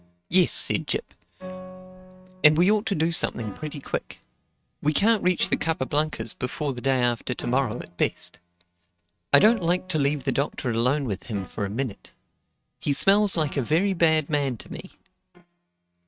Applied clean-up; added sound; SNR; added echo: neural mask model RNNoise.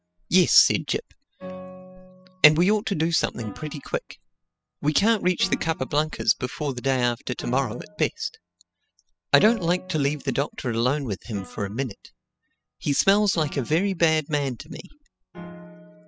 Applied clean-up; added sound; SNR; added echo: classical method spectral subtraction.